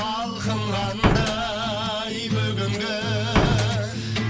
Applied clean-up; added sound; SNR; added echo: none; Slam; -4 dB; none.